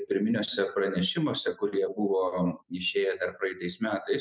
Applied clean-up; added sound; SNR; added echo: none; none; none; none.